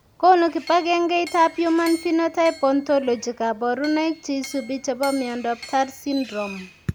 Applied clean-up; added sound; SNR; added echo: none; Bird + Chink, clink; 20 dB; none.